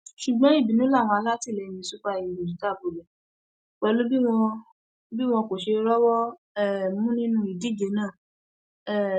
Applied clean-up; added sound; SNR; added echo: none; none; none; none.